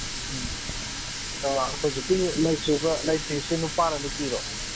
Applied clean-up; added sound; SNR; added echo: none; Water tap, faucet; 5 dB; none.